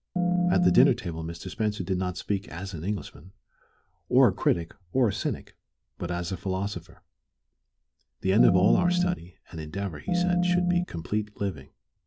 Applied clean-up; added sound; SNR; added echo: none; Organ; -5 dB; none.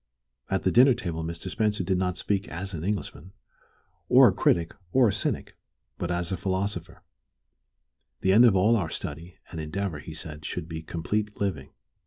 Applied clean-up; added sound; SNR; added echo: none; none; none; none.